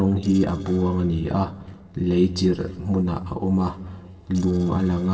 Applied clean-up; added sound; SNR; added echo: neural separator model SepFormer DNS4.